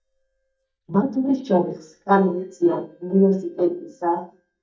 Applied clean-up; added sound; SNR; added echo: neural mask model DeepFilterNet 3.